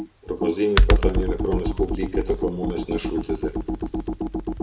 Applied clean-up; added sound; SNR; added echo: none; Computer keyboard; -4 dB; reverberation time 1.2 s.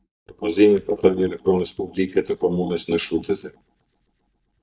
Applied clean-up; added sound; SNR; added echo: neural mask model DeepFilterNet 3.